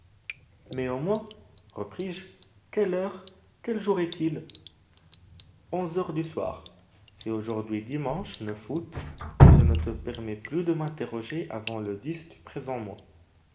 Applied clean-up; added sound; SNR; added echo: none; Drip; -4 dB; reverberation time 0.7 s.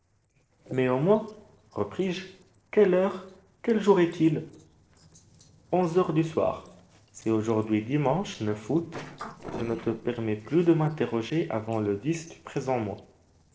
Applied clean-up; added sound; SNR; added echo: neural separator model SepFormer DNS4.